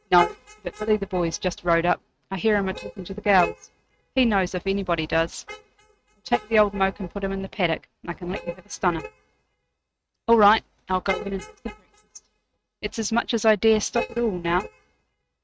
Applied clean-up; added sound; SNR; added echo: neural mask model RNNoise.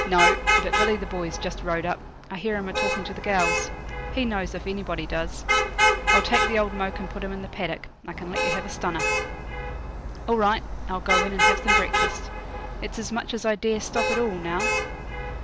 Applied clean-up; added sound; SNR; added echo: none; Traffic noise, roadway noise / Vehicle horn, car horn, honking; -2 dB; none.